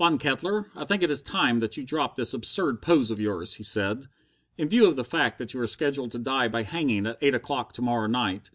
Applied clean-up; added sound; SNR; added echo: none; none; none; none.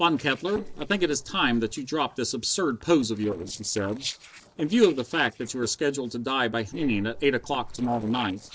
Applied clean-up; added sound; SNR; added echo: neural separator model SepFormer DNS4.